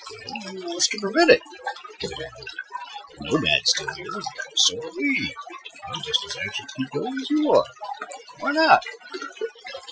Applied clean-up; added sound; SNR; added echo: classical method Wiener filter.